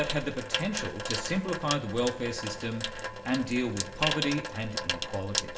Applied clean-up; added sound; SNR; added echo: none; Sink (filling or washing) / Water tap, faucet; 3 dB; reverberation time 1.6 s.